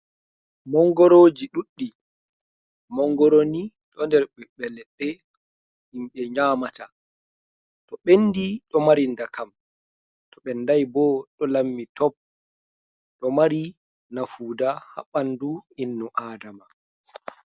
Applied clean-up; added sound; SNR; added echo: none; none; none; none.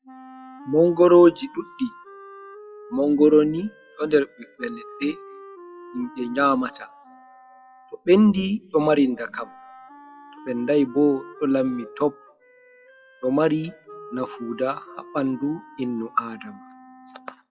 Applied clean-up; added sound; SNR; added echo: classical method WPE with log-MMSE.